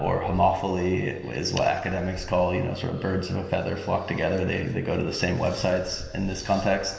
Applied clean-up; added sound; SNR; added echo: none; Wind; 19 dB; reverberation time 2.4 s.